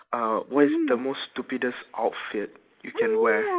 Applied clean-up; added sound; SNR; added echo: neural mask model Resemble Enhance denoiser.